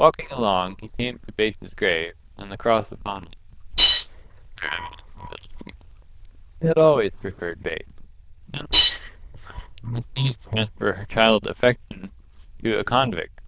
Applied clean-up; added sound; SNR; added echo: neural diffusion model UNIVERSE++.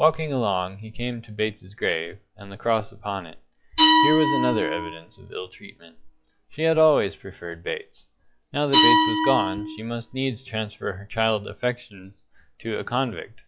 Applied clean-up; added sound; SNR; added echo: classical method log-MMSE.